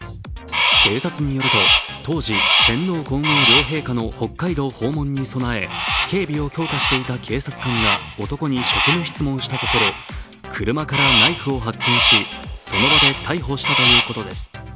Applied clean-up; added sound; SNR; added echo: none; Crow; -2 dB; none.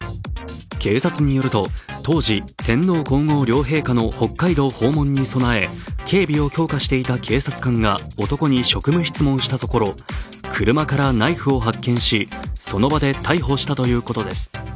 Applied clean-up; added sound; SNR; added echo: none; none; none; none.